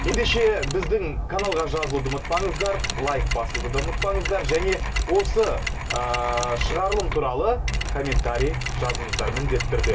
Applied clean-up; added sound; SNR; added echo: none; Mechanisms; 9 dB; reverberation time 0.2 s.